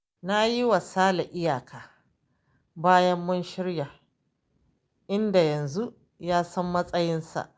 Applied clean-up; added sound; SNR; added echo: none; none; none; none.